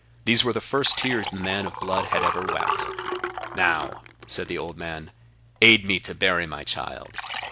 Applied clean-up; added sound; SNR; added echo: none; Liquid; 6 dB; none.